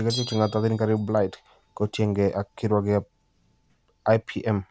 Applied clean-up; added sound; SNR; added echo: none; Bell; 18 dB; none.